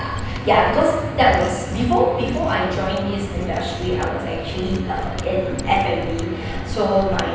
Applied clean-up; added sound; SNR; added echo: none; Mechanisms; 12 dB; reverberation time 0.9 s.